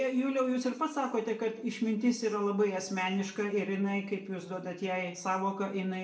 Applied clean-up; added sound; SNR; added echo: none; none; none; reverberation time 0.6 s.